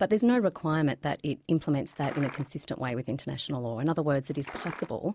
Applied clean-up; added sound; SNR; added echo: none; Liquid; 13 dB; none.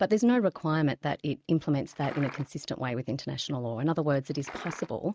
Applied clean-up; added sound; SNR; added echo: neural mask model RNNoise.